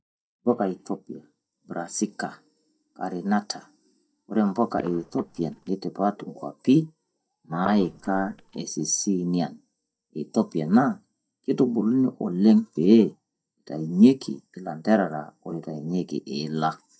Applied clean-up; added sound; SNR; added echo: neural mask model DeepFilterNet 3.